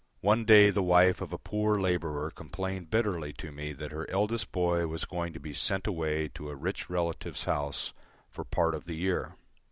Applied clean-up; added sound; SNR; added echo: none; none; none; none.